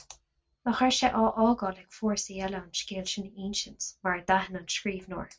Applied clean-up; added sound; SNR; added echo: none; none; none; none.